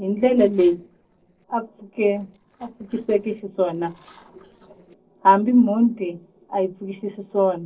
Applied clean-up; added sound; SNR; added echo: neural separator model SepFormer DNS4.